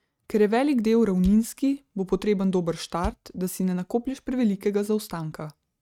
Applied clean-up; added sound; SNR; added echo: neural mask model RNNoise.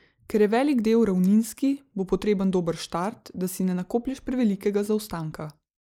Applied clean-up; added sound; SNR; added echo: neural mask model Resemble Enhance denoiser.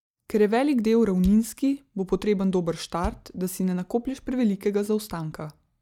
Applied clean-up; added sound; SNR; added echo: neural mask model DeepFilterNet 3.